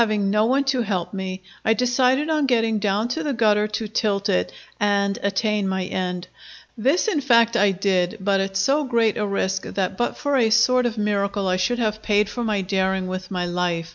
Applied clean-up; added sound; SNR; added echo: none; none; none; none.